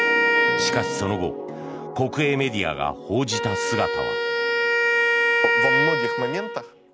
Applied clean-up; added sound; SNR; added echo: none; Wind instrument, woodwind instrument; -4 dB; none.